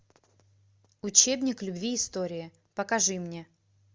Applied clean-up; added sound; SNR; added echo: none; none; none; none.